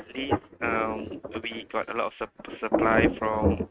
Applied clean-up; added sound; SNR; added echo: neural mask model RNNoise.